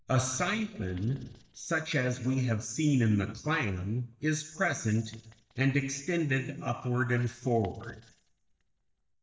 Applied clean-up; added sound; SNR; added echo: neural mask model DeepFilterNet 3.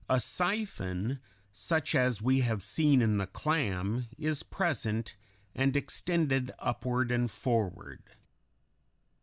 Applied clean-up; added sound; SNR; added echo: none; none; none; none.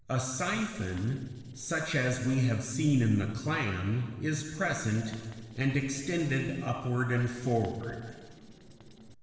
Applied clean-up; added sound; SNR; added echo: neural separator model SepFormer DNS4.